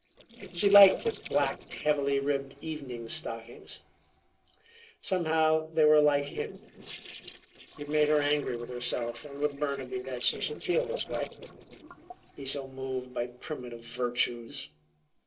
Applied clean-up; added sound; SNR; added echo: neural separator model SepFormer DNS4.